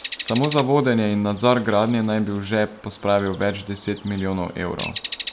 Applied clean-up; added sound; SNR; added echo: none; Bird; 15 dB; none.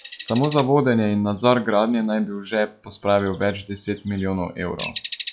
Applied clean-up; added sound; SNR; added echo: classical method log-MMSE.